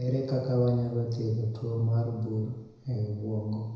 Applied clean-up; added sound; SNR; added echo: none; none; none; reverberation time 1.0 s.